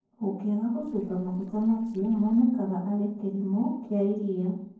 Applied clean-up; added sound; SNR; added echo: neural separator model SepFormer DNS4.